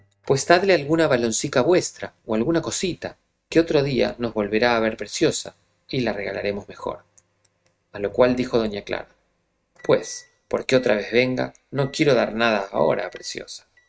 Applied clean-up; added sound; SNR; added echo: neural mask model RNNoise.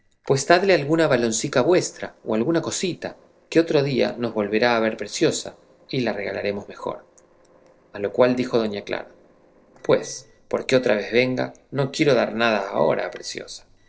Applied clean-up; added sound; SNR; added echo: neural separator model SepFormer DNS4.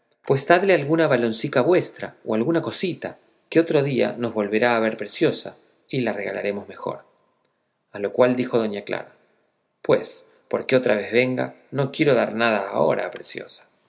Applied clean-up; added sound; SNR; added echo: none; none; none; none.